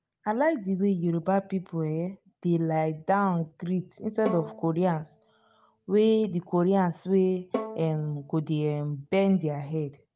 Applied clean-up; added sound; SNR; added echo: none; Bowed string instrument; 12 dB; none.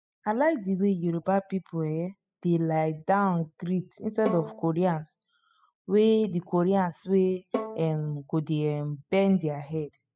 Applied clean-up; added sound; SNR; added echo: classical method spectral subtraction.